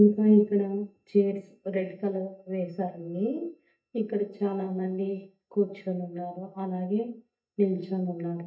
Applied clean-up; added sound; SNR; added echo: neural mask model DeepFilterNet 3.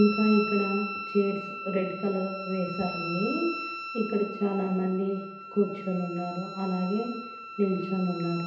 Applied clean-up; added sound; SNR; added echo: none; Wind instrument, woodwind instrument; 9 dB; reverberation time 0.8 s.